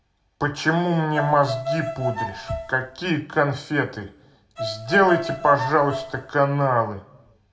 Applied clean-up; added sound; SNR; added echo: none; Bowed string instrument; 7 dB; reverberation time 0.9 s.